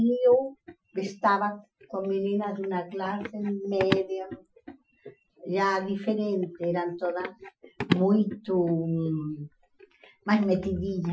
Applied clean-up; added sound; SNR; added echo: classical method Wiener filter.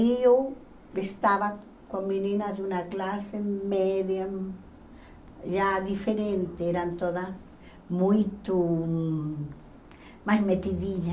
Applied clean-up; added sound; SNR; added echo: none; none; none; none.